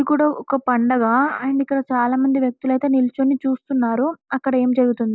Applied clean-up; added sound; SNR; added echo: none; none; none; none.